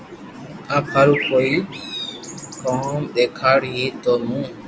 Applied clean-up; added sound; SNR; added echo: none; Bird; 10 dB; none.